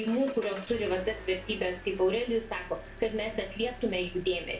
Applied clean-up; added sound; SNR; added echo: none; Engine; 14 dB; reverberation time 0.3 s.